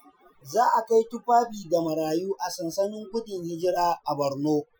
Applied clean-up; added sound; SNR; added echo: classical method Wiener filter.